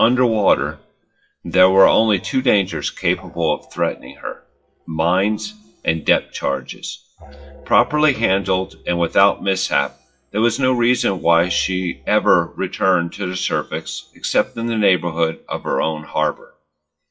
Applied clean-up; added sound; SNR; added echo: classical method WPE with log-MMSE.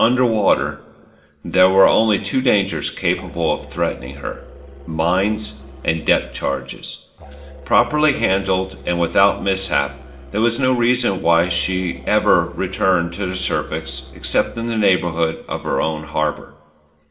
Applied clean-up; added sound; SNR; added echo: none; Musical instrument; 17 dB; reverberation time 1.1 s.